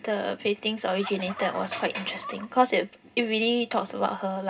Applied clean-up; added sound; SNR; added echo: none; Fowl; 14 dB; reverberation time 0.2 s.